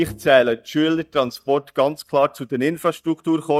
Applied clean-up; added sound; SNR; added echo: neural mask model DeepFilterNet 3.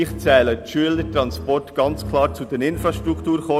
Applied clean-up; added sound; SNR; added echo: none; Bowed string instrument; 11 dB; none.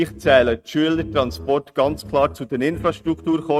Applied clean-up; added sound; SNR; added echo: neural mask model RNNoise.